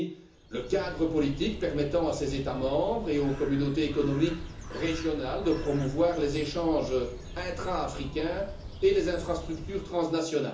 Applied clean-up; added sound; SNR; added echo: none; Bird; 11 dB; reverberation time 0.7 s.